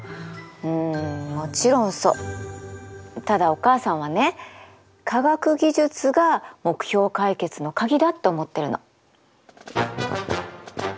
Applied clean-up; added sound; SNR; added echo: none; none; none; none.